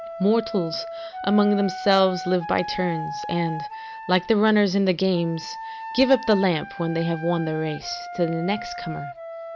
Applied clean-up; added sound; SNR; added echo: none; Wind instrument, woodwind instrument; 11 dB; none.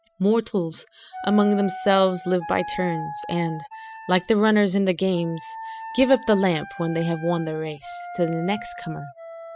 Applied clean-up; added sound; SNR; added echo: classical method spectral subtraction.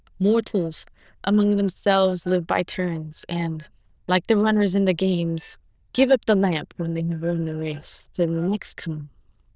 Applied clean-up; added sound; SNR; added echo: neural diffusion model UNIVERSE++.